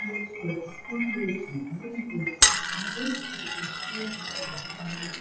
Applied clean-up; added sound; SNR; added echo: classical method WPE with log-MMSE.